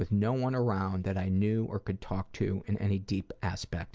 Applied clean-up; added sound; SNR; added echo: none; none; none; none.